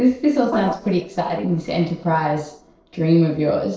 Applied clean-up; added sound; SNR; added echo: neural separator model SepFormer DNS4.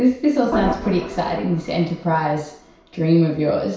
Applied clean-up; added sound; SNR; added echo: none; Organ; 10 dB; reverberation time 0.6 s.